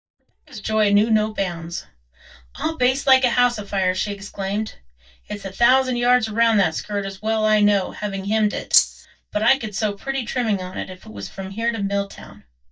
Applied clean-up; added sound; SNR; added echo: neural mask model DeepFilterNet 3.